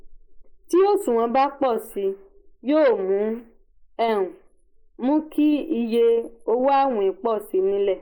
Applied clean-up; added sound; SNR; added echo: neural mask model Resemble Enhance denoiser.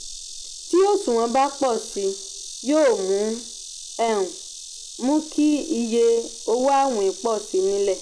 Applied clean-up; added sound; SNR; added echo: none; Insect; 14 dB; none.